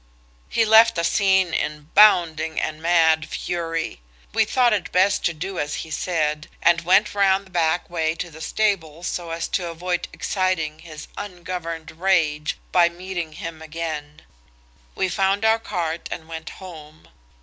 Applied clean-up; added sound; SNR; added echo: none; none; none; none.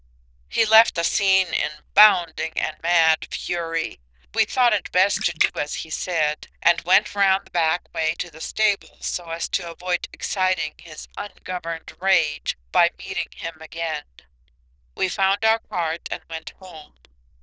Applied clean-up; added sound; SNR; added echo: neural diffusion model UNIVERSE++.